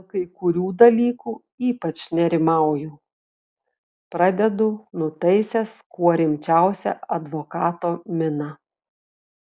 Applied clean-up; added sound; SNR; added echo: none; none; none; none.